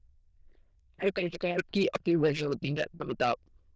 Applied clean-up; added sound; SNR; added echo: neural diffusion model UNIVERSE++.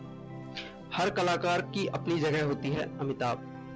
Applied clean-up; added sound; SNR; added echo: none; Organ; 10 dB; none.